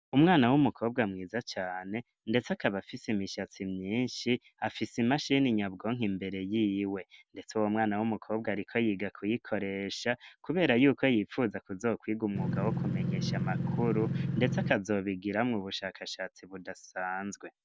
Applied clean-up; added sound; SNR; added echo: none; Engine; 0 dB; none.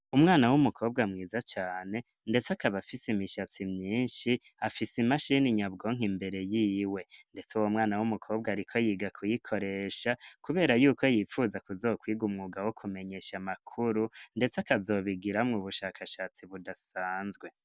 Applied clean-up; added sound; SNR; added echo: none; none; none; none.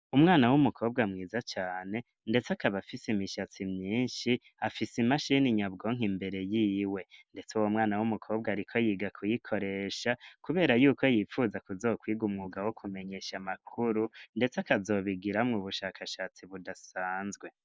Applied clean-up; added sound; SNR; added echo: neural mask model Resemble Enhance denoiser.